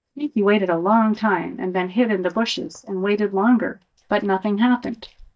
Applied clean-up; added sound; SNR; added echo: neural mask model DeepFilterNet 3.